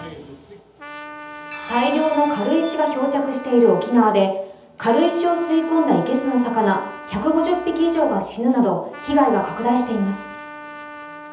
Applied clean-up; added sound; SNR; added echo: none; Trumpet; 16 dB; reverberation time 0.8 s.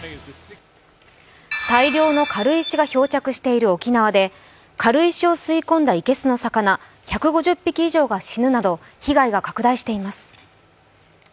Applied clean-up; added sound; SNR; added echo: none; none; none; none.